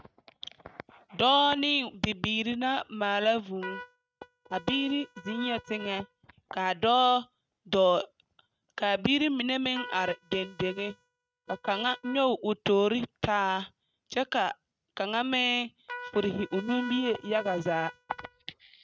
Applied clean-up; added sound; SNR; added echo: neural mask model RNNoise.